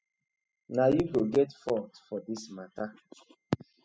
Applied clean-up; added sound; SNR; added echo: classical method spectral subtraction.